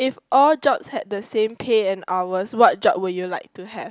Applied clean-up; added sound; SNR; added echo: none; none; none; none.